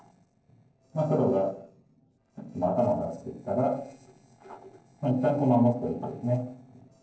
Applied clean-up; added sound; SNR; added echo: neural separator model SepFormer DNS4.